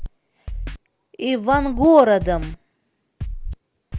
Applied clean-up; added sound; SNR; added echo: none; Scratching (performance technique); 10 dB; none.